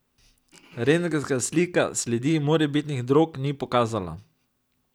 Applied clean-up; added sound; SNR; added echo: none; none; none; none.